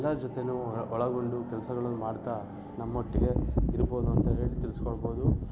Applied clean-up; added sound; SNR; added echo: none; Growling; 17 dB; none.